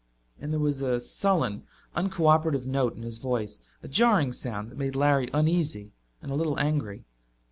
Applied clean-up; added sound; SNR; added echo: none; none; none; none.